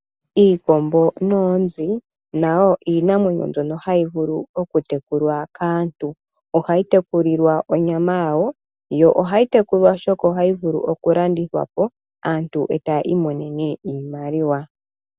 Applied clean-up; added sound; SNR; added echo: none; none; none; none.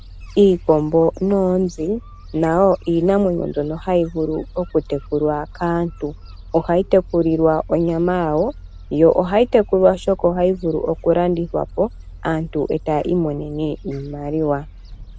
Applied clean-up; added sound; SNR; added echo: none; Gull, seagull; 17 dB; none.